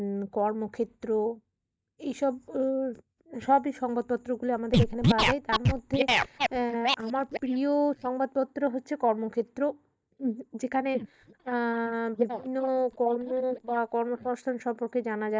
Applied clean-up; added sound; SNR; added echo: neural mask model DeepFilterNet 3.